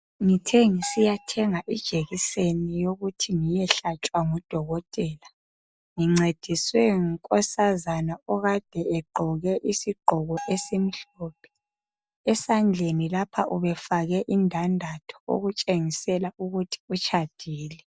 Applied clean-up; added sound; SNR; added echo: none; Bell; 18 dB; none.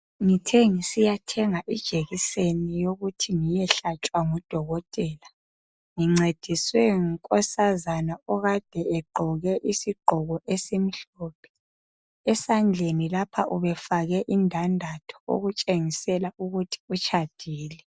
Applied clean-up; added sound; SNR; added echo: none; none; none; none.